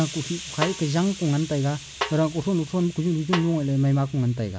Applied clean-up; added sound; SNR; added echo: none; Snare drum + Hiss; 11 dB; none.